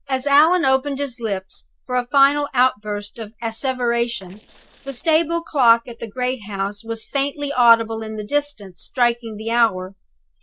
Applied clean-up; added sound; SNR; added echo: neural separator model SepFormer DNS4.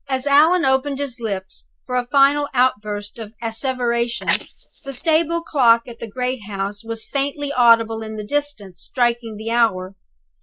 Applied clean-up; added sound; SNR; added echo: neural mask model Resemble Enhance denoiser.